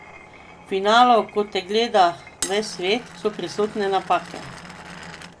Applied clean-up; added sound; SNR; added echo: none; Glass; 13 dB; none.